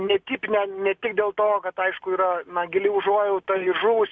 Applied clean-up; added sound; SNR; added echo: none; none; none; none.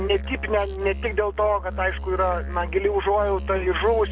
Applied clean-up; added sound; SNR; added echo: none; Musical instrument; 8 dB; none.